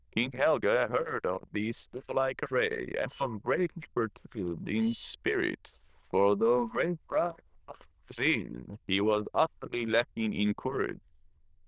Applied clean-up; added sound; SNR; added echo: neural diffusion model UNIVERSE++.